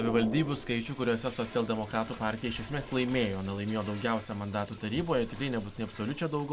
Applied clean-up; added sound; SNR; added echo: none; Toilet flush; 14 dB; none.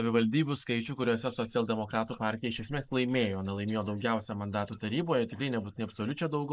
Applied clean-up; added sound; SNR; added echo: neural mask model Resemble Enhance denoiser.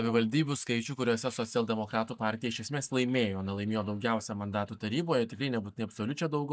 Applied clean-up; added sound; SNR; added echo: neural mask model DeepFilterNet 3.